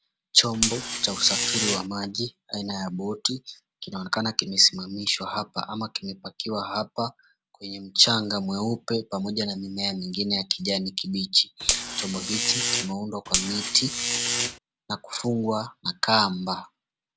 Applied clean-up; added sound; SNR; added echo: none; Buzz; 0 dB; none.